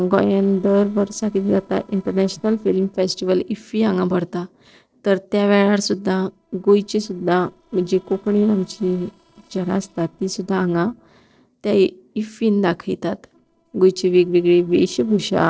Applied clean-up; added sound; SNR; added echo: neural separator model SepFormer DNS4.